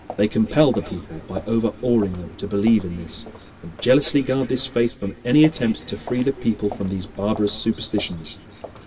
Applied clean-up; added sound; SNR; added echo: none; Walk, footsteps; 18 dB; reverberation time 2.4 s.